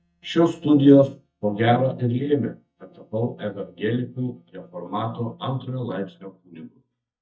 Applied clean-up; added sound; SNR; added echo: neural mask model DeepFilterNet 3.